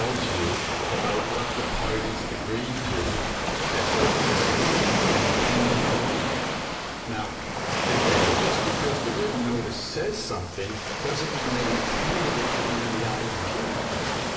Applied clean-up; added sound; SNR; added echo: none; Waves, surf; -4 dB; reverberation time 2.4 s.